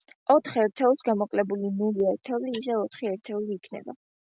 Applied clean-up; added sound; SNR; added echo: none; none; none; none.